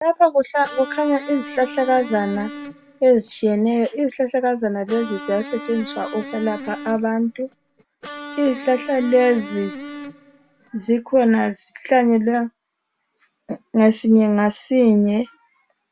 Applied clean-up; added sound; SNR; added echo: none; Electric guitar; 14 dB; none.